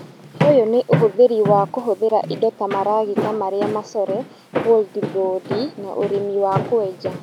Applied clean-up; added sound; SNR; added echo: none; Walk, footsteps; 8 dB; none.